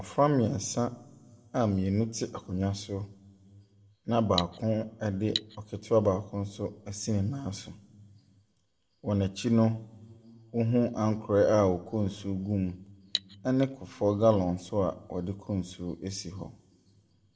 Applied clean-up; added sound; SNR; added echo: none; Cutlery, silverware; 9 dB; reverberation time 1.3 s.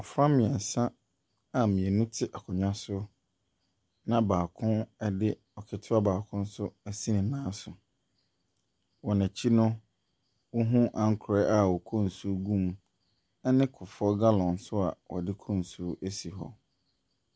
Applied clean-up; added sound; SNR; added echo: none; none; none; none.